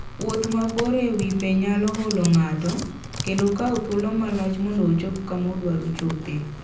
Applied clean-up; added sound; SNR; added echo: none; Computer keyboard; 11 dB; reverberation time 0.6 s.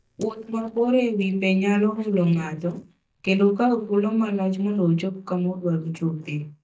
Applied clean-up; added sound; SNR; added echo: neural mask model DeepFilterNet 3.